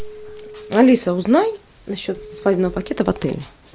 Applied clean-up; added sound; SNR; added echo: none; Telephone; 20 dB; none.